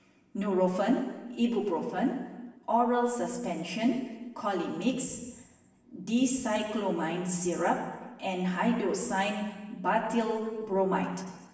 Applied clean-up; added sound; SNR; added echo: none; none; none; reverberation time 1.2 s.